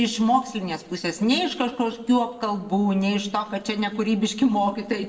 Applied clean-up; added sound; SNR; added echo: neural separator model SepFormer DNS4.